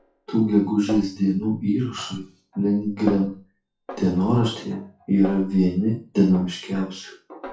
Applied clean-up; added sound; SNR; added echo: classical method WPE with log-MMSE.